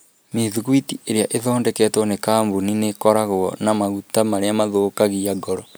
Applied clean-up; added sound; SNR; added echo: none; none; none; none.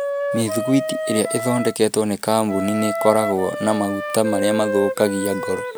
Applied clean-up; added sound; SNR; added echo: none; Wind instrument, woodwind instrument; 5 dB; none.